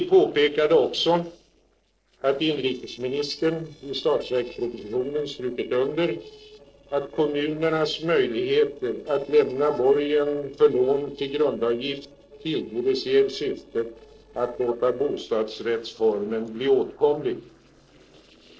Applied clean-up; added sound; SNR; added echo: neural separator model SepFormer DNS4.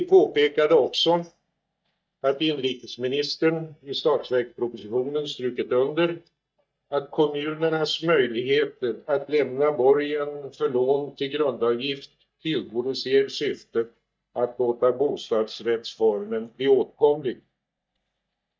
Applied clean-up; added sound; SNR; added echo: neural mask model DeepFilterNet 3.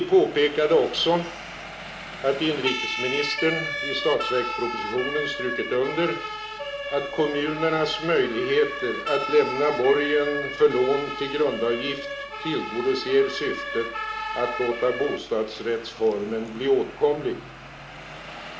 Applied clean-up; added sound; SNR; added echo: none; Siren; 8 dB; reverberation time 0.6 s.